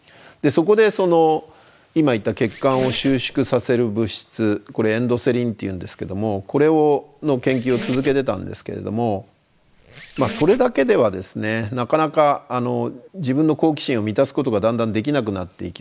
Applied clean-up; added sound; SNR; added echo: none; Squeak; 16 dB; none.